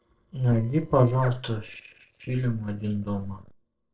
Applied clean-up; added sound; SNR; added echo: neural separator model SepFormer DNS4.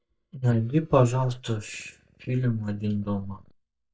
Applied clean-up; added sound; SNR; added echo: neural mask model DeepFilterNet 3.